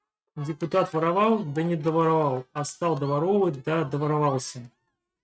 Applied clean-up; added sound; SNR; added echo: neural mask model RNNoise.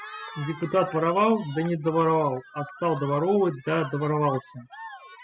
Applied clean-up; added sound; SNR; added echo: classical method spectral subtraction.